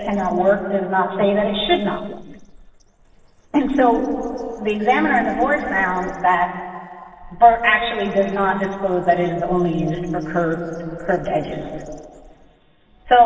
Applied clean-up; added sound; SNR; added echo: neural separator model SepFormer DNS4.